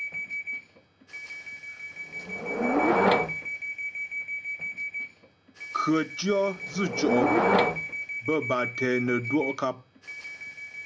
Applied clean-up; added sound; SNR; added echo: none; Subway, metro, underground / Door; -2 dB; none.